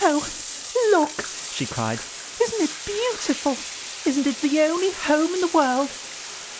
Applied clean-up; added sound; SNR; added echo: none; Bathtub (filling or washing); 10 dB; none.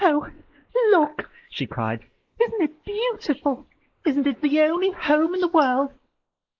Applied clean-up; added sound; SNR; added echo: neural mask model Resemble Enhance denoiser.